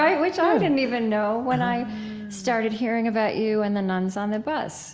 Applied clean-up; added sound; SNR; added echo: none; none; none; none.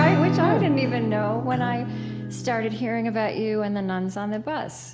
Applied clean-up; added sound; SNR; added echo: none; Acoustic guitar / Strum; 3 dB; none.